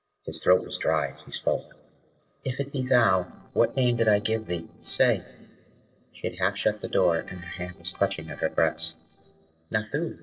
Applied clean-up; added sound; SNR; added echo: neural separator model SepFormer DNS4.